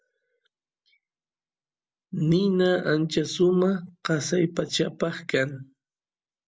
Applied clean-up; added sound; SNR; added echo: none; none; none; none.